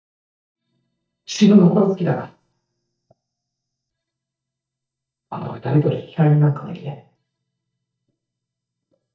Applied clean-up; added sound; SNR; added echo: neural mask model DeepFilterNet 3.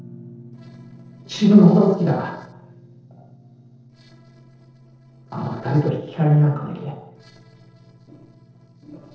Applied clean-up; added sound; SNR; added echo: neural separator model SepFormer DNS4.